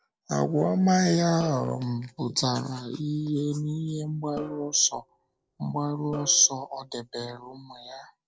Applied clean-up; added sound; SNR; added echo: neural separator model SepFormer DNS4.